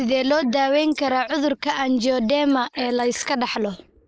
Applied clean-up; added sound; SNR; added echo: neural mask model Resemble Enhance denoiser.